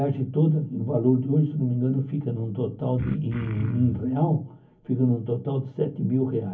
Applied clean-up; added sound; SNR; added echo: none; Cough; 10 dB; reverberation time 0.3 s.